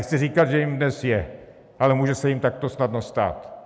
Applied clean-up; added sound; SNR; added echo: none; none; none; none.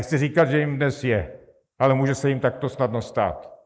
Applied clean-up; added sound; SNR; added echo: neural mask model Resemble Enhance denoiser.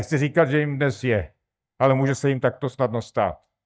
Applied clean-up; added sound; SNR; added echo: neural mask model DeepFilterNet 3.